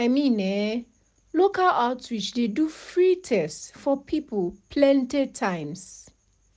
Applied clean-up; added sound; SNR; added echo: none; none; none; none.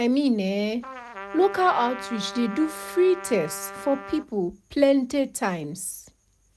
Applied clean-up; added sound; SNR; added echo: none; Trumpet; 13 dB; none.